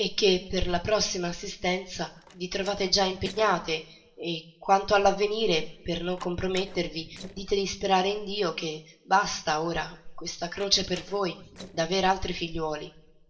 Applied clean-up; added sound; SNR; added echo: neural separator model SepFormer DNS4.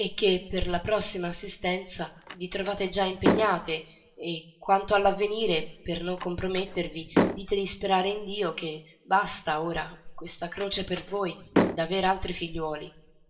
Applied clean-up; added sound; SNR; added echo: none; Slam; 3 dB; reverberation time 0.6 s.